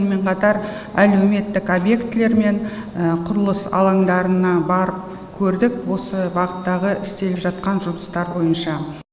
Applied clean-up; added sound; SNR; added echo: none; none; none; none.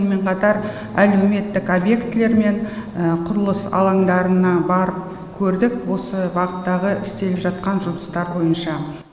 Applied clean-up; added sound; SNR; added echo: none; Bass guitar; 18 dB; reverberation time 1.3 s.